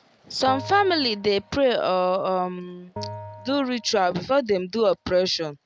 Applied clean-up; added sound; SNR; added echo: none; Bell; 17 dB; none.